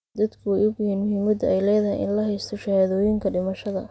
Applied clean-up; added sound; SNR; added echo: none; none; none; none.